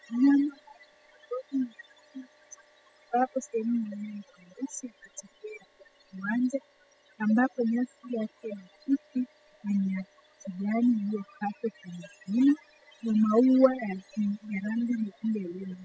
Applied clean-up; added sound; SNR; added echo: classical method spectral subtraction.